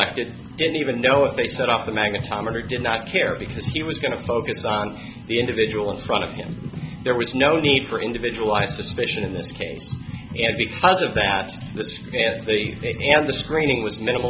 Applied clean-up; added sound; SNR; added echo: none; none; none; none.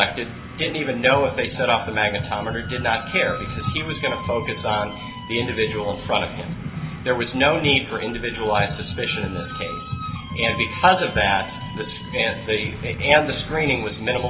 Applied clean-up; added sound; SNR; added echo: none; Squeak; 16 dB; reverberation time 2.1 s.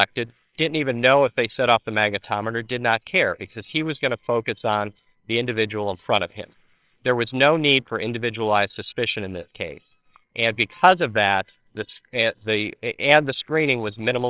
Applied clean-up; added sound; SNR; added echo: neural separator model SepFormer WHAMR!.